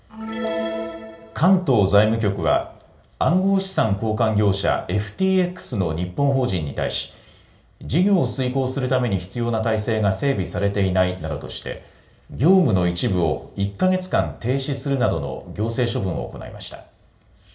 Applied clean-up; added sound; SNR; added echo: none; none; none; reverberation time 0.8 s.